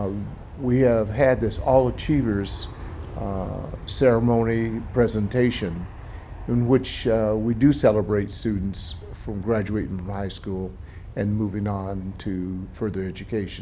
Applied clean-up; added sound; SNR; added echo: none; Aircraft; 13 dB; none.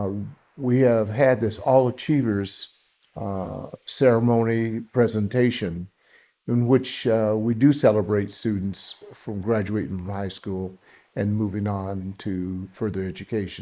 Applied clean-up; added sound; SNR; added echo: neural mask model Resemble Enhance denoiser.